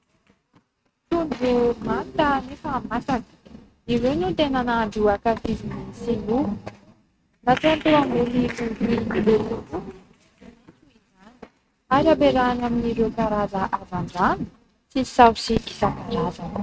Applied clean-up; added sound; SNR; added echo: neural mask model RNNoise.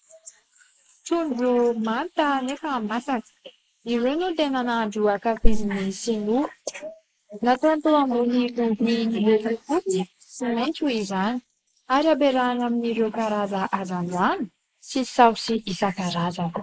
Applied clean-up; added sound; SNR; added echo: neural mask model Resemble Enhance denoiser.